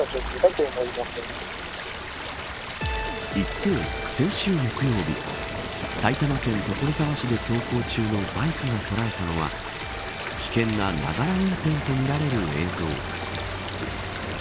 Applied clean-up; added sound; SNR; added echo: none; Stream; 6 dB; none.